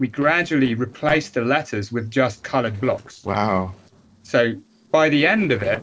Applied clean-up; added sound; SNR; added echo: neural separator model SepFormer DNS4.